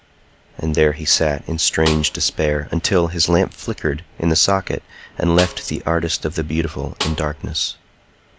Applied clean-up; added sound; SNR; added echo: none; Snare drum; 12 dB; none.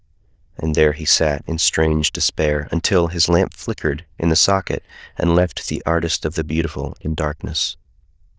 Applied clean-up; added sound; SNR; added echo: neural diffusion model UNIVERSE++.